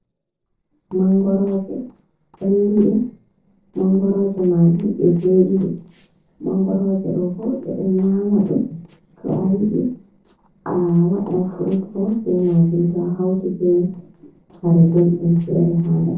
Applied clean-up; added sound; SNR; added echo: neural separator model SepFormer DNS4.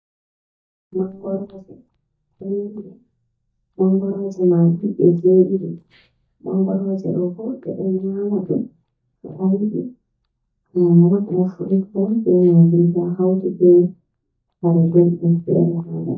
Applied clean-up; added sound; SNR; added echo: neural mask model DeepFilterNet 3.